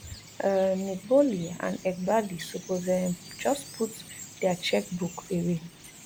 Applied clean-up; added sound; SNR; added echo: none; Chirp, tweet; 17 dB; none.